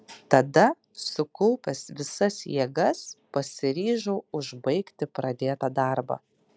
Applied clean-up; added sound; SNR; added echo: none; none; none; none.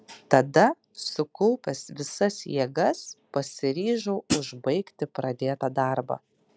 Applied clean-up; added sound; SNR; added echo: none; Hi-hat; 2 dB; none.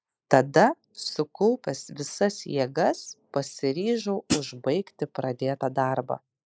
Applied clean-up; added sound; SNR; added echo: neural mask model Resemble Enhance denoiser.